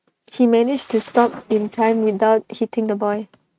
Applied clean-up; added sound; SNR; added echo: neural mask model RNNoise.